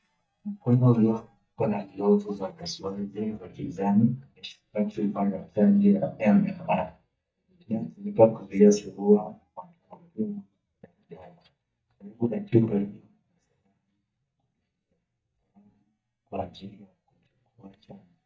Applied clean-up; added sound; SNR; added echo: neural mask model DeepFilterNet 3.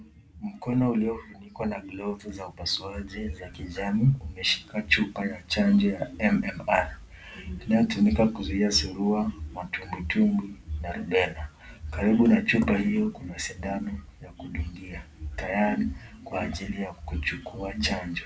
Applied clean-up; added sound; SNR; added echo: none; none; none; none.